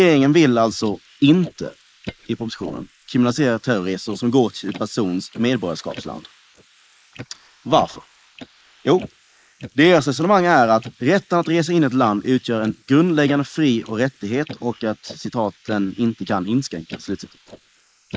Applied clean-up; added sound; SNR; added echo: neural mask model Resemble Enhance denoiser.